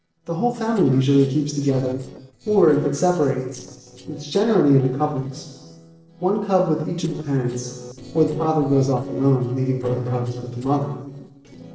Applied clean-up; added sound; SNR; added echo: neural separator model SepFormer DNS4.